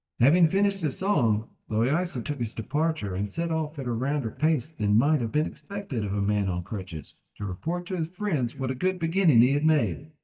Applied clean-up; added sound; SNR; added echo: neural mask model DeepFilterNet 3.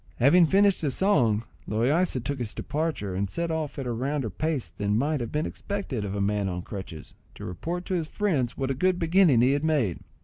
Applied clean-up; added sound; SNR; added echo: none; none; none; none.